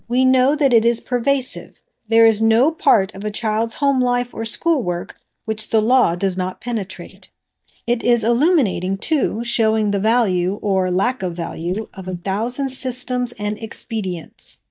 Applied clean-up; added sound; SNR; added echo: neural mask model DeepFilterNet 3.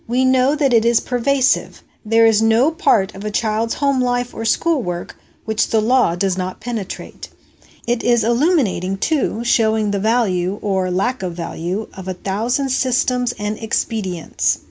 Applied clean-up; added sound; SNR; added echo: none; none; none; none.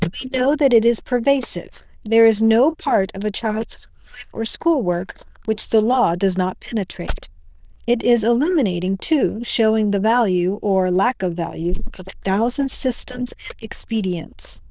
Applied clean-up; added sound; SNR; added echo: neural diffusion model UNIVERSE++.